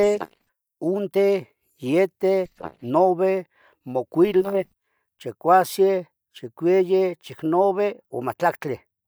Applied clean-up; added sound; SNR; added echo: neural mask model DeepFilterNet 3.